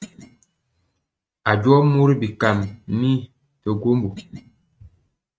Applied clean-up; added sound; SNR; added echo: neural mask model RNNoise.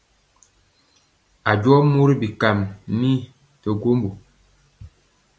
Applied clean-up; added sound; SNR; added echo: none; none; none; none.